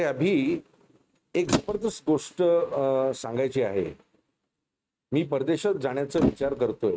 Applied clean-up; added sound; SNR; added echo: neural mask model RNNoise.